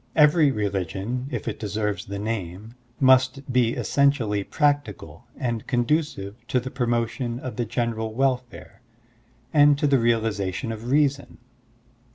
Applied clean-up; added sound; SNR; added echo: none; none; none; none.